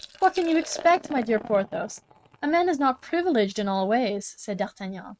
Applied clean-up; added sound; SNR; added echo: neural mask model RNNoise.